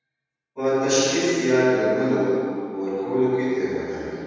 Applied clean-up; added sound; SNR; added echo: none; none; none; reverberation time 2.1 s.